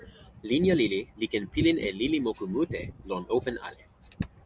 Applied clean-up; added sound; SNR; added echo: none; none; none; none.